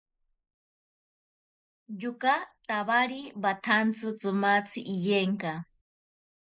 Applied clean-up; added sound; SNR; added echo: neural mask model Resemble Enhance denoiser.